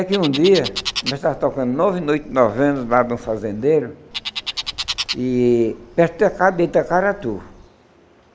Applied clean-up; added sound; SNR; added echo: none; Bird; 12 dB; none.